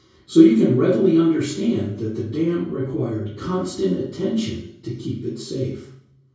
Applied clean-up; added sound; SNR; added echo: none; none; none; reverberation time 0.6 s.